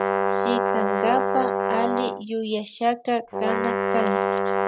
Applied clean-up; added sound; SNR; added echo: none; Brass instrument; -3 dB; none.